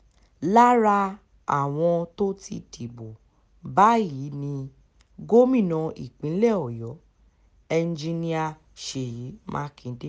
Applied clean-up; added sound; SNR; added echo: none; none; none; none.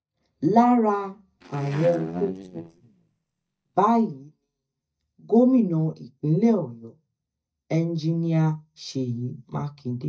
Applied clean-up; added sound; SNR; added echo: neural mask model DeepFilterNet 3.